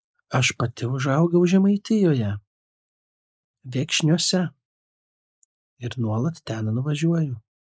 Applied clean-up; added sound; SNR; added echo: neural mask model Resemble Enhance denoiser.